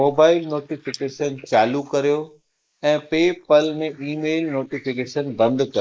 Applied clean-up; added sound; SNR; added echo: neural mask model Resemble Enhance denoiser.